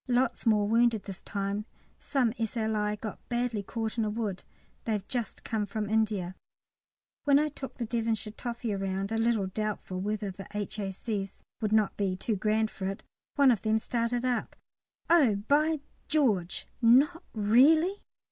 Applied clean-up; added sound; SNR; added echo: none; none; none; none.